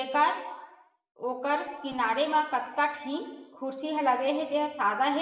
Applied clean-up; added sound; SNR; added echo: none; none; none; reverberation time 1.1 s.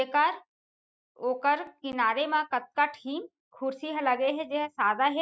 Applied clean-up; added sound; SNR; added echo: none; none; none; none.